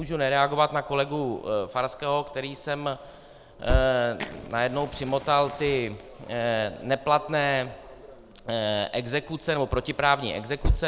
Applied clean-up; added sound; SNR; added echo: none; Fire; 8 dB; none.